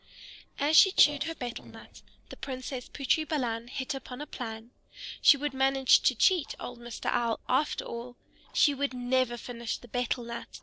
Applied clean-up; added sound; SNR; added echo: neural separator model SepFormer DNS4.